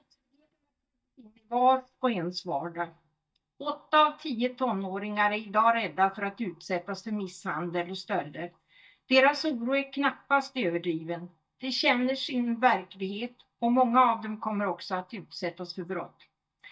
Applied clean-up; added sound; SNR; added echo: neural mask model DeepFilterNet 3.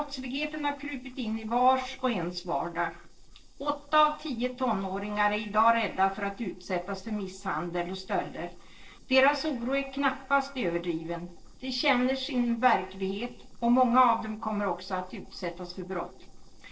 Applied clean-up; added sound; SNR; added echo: neural separator model SepFormer DNS4.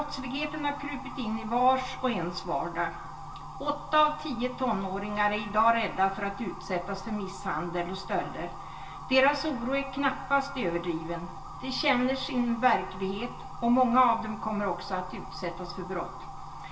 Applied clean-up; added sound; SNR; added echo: none; Motor vehicle (road) / Siren; 13 dB; reverberation time 0.2 s.